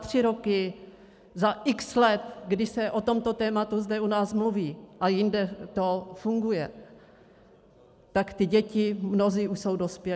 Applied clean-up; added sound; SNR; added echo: none; none; none; none.